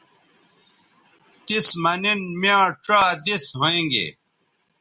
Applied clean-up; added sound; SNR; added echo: none; none; none; none.